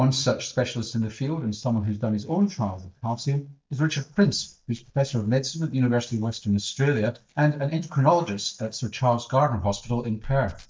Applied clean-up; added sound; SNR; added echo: neural mask model DeepFilterNet 3.